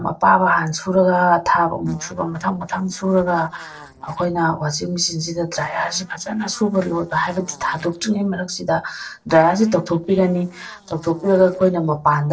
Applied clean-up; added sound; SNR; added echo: neural separator model SepFormer DNS4.